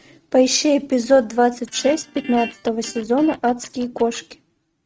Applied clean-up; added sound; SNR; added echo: neural mask model RNNoise.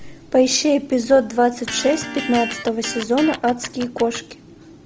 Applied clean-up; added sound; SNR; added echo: none; Electric guitar; 11 dB; none.